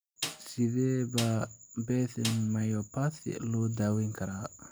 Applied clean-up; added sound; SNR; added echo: none; Snare drum; 11 dB; none.